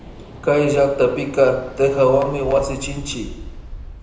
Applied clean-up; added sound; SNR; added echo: none; Waves, surf; 15 dB; reverberation time 0.8 s.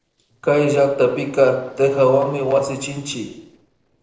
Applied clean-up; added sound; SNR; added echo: neural separator model SepFormer DNS4.